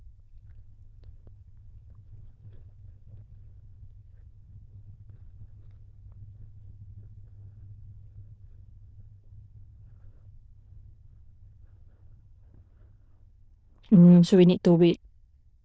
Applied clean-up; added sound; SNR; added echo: neural diffusion model UNIVERSE++.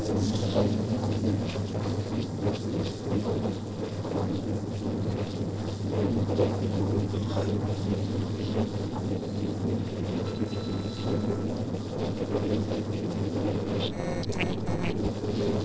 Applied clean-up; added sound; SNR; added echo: neural separator model SepFormer DNS4.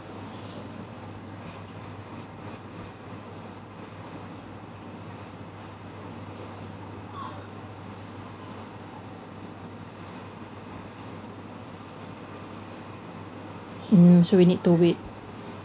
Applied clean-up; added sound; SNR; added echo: none; none; none; none.